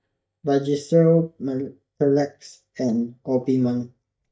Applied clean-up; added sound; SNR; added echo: neural mask model DeepFilterNet 3.